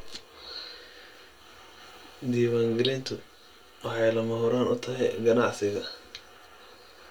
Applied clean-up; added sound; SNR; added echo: none; none; none; reverberation time 0.2 s.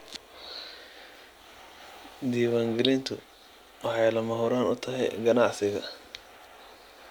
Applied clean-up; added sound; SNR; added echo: none; none; none; none.